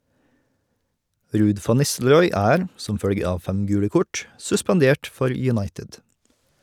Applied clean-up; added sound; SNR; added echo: none; none; none; none.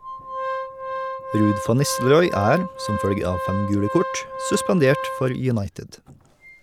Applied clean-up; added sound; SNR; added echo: none; Organ; 7 dB; none.